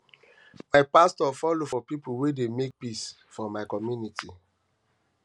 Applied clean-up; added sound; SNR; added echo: none; none; none; none.